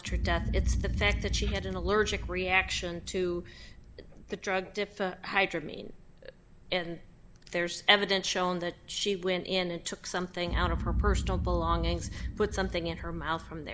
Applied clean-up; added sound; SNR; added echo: none; Boom; 4 dB; none.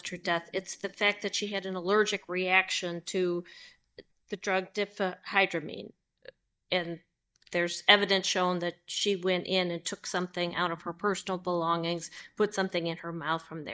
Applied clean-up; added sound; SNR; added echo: neural mask model DeepFilterNet 3.